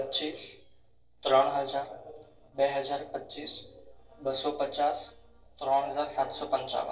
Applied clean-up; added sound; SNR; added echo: neural separator model SepFormer DNS4.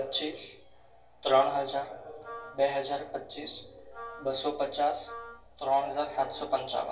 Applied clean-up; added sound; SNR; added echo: none; Wind instrument, woodwind instrument; 17 dB; reverberation time 0.2 s.